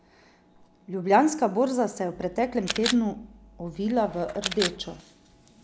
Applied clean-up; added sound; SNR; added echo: none; Camera; 9 dB; none.